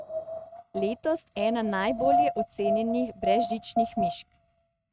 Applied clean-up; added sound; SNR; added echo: neural mask model RNNoise.